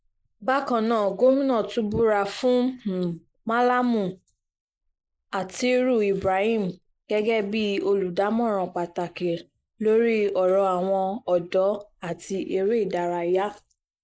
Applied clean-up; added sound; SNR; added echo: neural mask model Resemble Enhance denoiser.